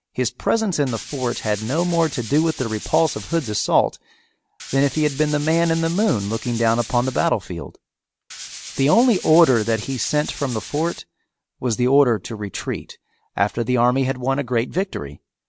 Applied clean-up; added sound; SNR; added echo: none; Tools; 14 dB; none.